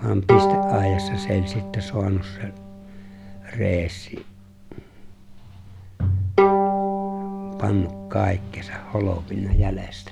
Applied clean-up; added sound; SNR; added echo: none; Bowed string instrument; 1 dB; none.